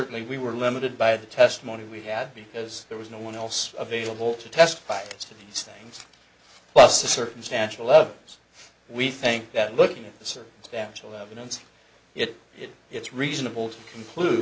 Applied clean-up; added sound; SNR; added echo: none; none; none; none.